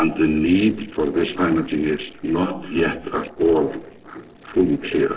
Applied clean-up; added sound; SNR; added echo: neural separator model SepFormer DNS4.